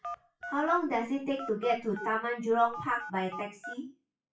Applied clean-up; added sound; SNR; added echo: classical method WPE with log-MMSE.